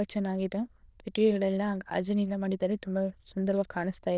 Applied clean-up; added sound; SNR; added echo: neural diffusion model UNIVERSE++.